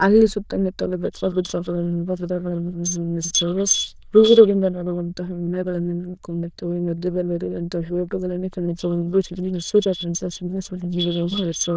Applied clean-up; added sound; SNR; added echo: neural diffusion model UNIVERSE++.